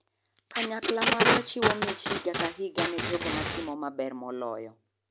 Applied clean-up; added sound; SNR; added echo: none; Packing tape, duct tape; -5 dB; none.